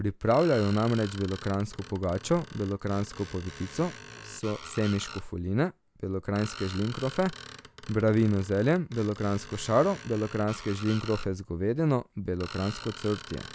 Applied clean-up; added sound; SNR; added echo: none; Screech; 16 dB; none.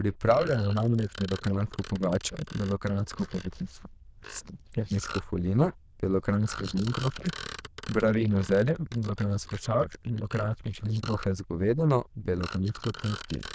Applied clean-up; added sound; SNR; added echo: neural diffusion model UNIVERSE++.